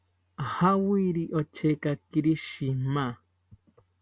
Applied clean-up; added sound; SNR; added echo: none; none; none; none.